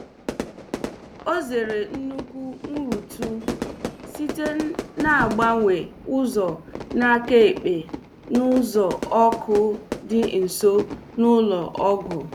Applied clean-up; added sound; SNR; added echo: none; Fire / Fireworks; 11 dB; none.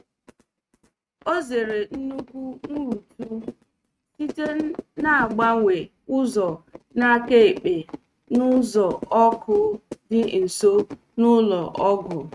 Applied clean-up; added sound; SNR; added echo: neural mask model RNNoise.